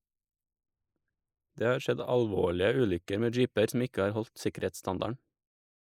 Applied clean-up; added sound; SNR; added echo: neural mask model Resemble Enhance denoiser.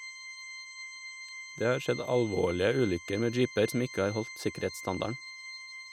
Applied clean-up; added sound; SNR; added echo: none; Organ; 13 dB; none.